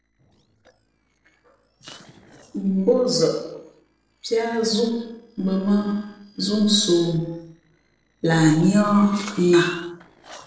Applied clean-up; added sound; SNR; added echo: neural separator model SepFormer DNS4.